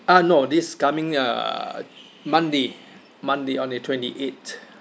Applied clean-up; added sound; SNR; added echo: none; none; none; none.